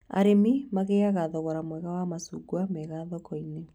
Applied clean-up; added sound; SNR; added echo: none; none; none; none.